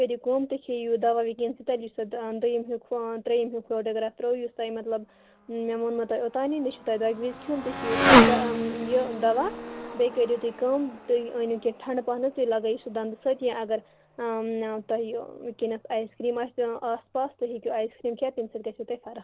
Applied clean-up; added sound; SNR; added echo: none; Motorcycle; 3 dB; none.